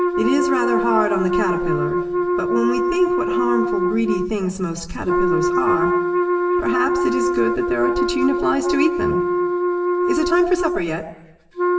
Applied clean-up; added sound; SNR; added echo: none; Wind instrument, woodwind instrument; -3 dB; reverberation time 1.0 s.